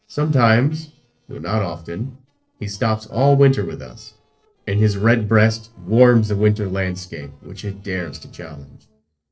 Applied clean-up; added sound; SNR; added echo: neural separator model SepFormer DNS4.